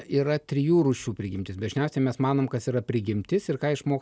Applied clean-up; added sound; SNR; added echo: none; none; none; none.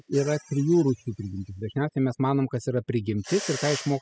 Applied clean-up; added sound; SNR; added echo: classical method spectral subtraction.